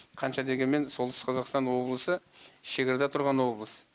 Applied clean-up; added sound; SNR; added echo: none; none; none; none.